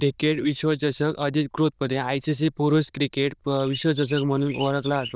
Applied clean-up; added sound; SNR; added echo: neural diffusion model UNIVERSE++.